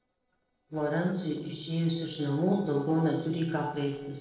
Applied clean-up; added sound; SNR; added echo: neural separator model SepFormer DNS4.